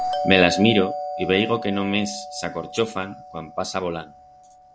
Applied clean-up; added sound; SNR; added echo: none; Doorbell; 7 dB; none.